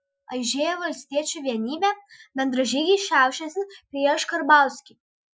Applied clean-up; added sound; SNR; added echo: classical method Wiener filter.